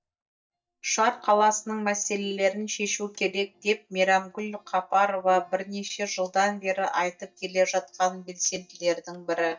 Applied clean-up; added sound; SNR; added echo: neural mask model DeepFilterNet 3.